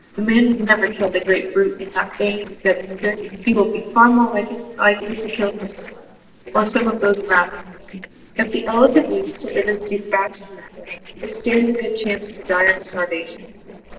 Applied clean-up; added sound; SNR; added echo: neural separator model SepFormer DNS4.